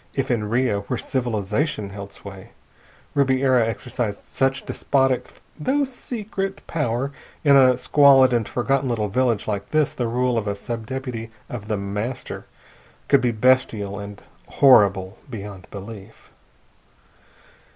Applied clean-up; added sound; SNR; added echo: none; none; none; none.